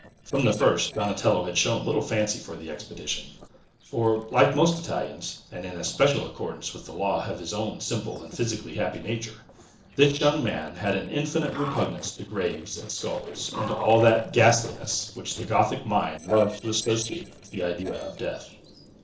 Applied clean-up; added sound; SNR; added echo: neural separator model SepFormer DNS4.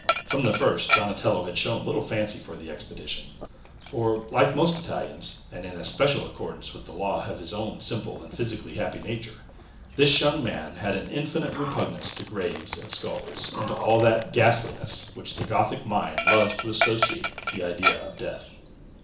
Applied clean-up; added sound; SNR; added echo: none; Dog; 5 dB; reverberation time 0.7 s.